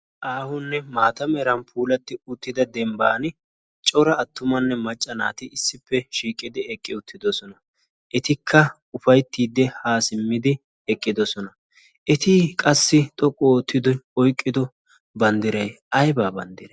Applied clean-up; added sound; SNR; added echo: none; none; none; none.